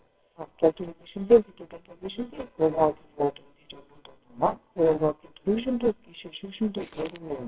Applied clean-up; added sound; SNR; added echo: neural separator model SepFormer WHAMR!.